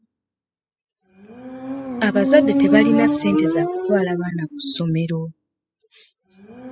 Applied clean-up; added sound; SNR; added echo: classical method spectral subtraction.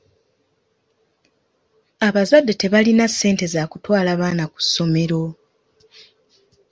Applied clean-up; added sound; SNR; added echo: none; none; none; none.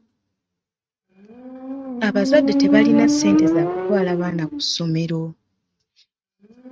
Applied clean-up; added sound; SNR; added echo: neural mask model RNNoise.